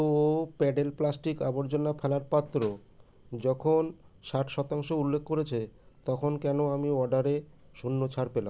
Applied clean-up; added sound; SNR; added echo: none; Snare drum; 20 dB; none.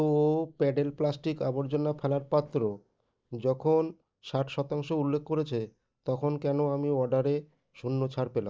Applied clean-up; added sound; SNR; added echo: neural mask model DeepFilterNet 3.